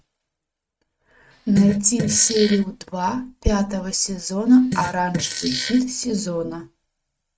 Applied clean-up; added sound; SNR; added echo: neural mask model RNNoise.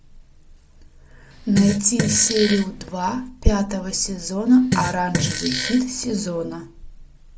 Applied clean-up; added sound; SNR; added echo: none; Fart; 5 dB; none.